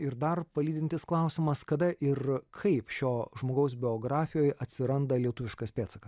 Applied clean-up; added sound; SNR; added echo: none; none; none; none.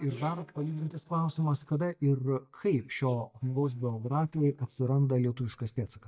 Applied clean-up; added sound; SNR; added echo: neural mask model DeepFilterNet 3.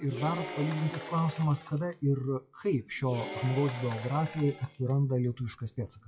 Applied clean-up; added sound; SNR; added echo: classical method WPE with log-MMSE.